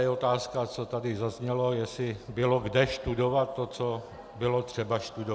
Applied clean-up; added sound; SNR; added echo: none; none; none; none.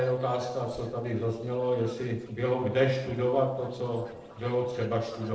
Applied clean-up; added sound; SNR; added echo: neural separator model SepFormer DNS4.